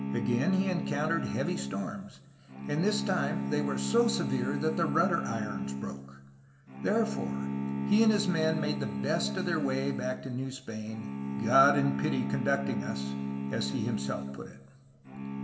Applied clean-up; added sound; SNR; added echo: none; Bowed string instrument; 3 dB; reverberation time 2.7 s.